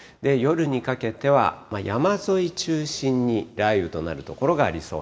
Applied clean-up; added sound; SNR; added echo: none; none; none; reverberation time 1.2 s.